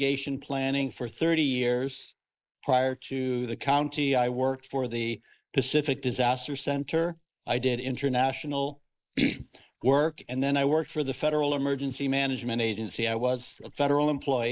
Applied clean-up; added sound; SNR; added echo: neural mask model Resemble Enhance denoiser.